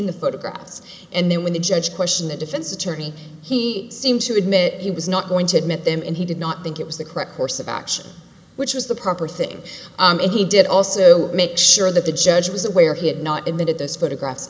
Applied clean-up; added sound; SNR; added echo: none; none; none; none.